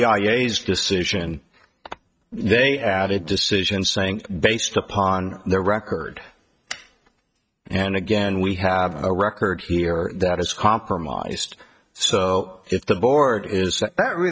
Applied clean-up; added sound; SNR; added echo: neural mask model RNNoise.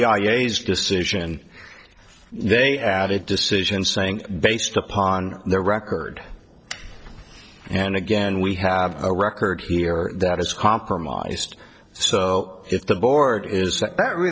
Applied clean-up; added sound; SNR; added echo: neural separator model SepFormer DNS4.